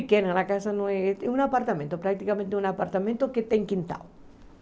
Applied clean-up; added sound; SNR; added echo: none; none; none; none.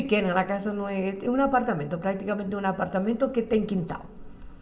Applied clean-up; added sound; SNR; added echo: none; none; none; reverberation time 1.6 s.